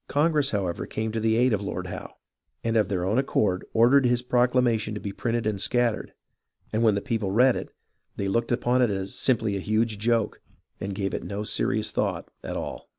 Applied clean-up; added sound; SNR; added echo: none; none; none; none.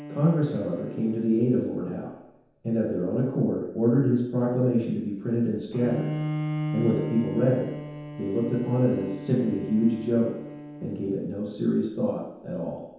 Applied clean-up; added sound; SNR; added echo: none; Bowed string instrument; 11 dB; reverberation time 0.9 s.